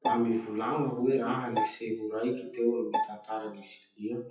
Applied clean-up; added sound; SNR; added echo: classical method WPE with log-MMSE.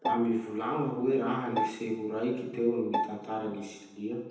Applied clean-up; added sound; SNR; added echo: none; Bowed string instrument; 6 dB; reverberation time 0.9 s.